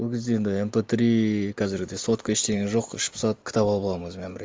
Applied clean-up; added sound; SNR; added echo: none; none; none; none.